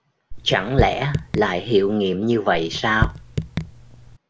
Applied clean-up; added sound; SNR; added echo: none; Raindrop / Drip; 5 dB; none.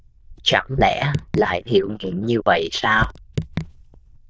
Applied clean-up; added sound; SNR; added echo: neural diffusion model UNIVERSE++.